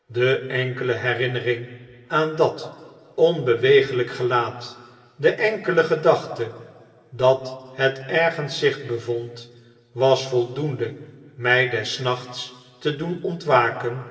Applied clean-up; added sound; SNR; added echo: none; none; none; reverberation time 1.9 s.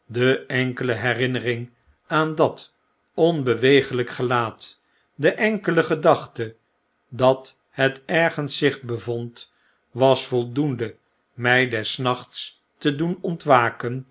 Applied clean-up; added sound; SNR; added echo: none; none; none; none.